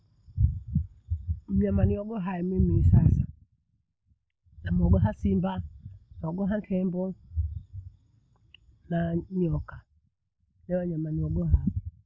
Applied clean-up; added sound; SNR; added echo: none; none; none; none.